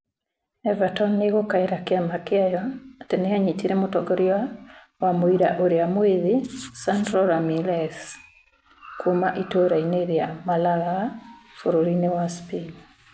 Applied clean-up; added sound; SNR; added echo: none; Writing; 19 dB; none.